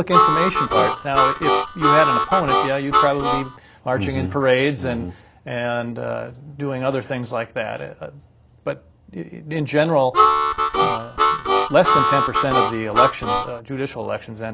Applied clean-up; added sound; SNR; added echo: none; Harmonica; -5 dB; none.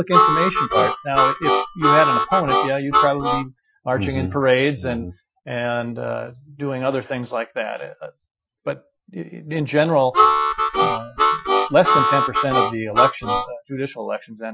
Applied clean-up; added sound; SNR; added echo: classical method Wiener filter.